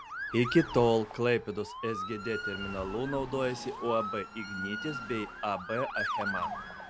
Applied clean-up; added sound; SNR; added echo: none; Motor vehicle (road) / Siren; 7 dB; none.